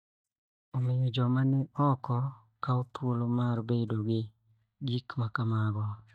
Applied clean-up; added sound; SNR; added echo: neural mask model DeepFilterNet 3.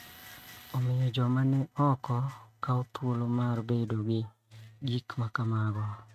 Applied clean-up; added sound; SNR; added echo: neural mask model RNNoise.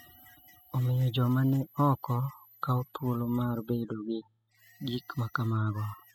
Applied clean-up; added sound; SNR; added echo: classical method spectral subtraction.